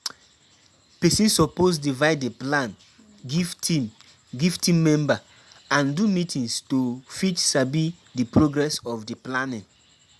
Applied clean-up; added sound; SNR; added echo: none; none; none; none.